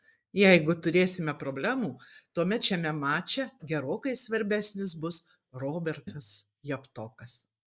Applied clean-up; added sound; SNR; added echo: neural mask model Resemble Enhance denoiser.